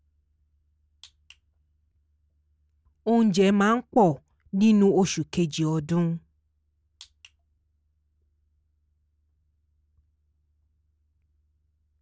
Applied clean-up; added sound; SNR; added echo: none; none; none; none.